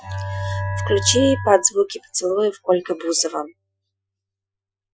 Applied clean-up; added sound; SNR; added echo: classical method Wiener filter.